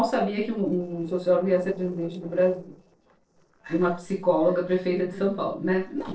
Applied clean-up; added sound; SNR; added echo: neural separator model SepFormer DNS4.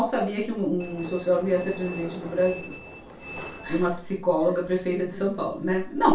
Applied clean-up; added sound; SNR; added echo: none; Train; 13 dB; reverberation time 0.3 s.